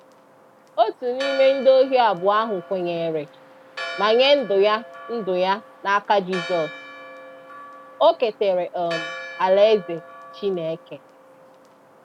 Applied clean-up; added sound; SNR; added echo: none; Church bell; 16 dB; none.